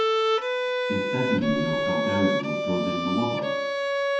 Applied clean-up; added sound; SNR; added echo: none; Bowed string instrument; -3 dB; reverberation time 0.9 s.